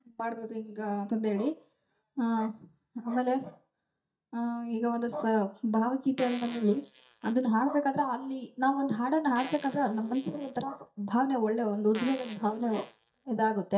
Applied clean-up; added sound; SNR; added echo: neural mask model DeepFilterNet 3.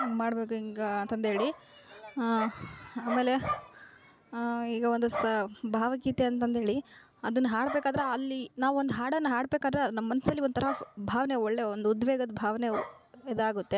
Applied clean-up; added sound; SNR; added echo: none; none; none; none.